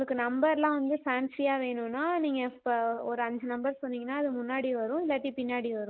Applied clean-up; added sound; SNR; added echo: neural mask model Resemble Enhance denoiser.